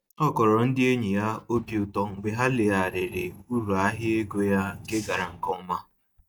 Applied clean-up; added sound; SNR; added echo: neural mask model DeepFilterNet 3.